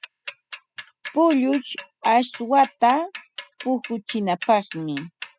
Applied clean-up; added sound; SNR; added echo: classical method spectral subtraction.